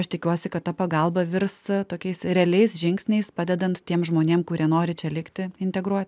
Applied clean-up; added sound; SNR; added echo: none; none; none; none.